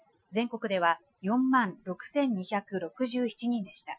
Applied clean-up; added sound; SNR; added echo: classical method Wiener filter.